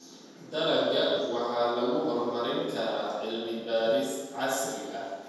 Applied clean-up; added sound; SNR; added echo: none; none; none; reverberation time 1.2 s.